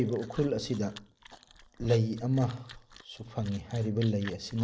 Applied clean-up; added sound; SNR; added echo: none; Chewing, mastication; 18 dB; none.